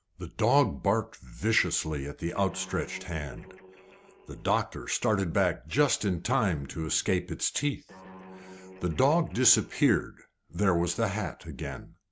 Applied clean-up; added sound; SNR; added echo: none; Guitar; 19 dB; none.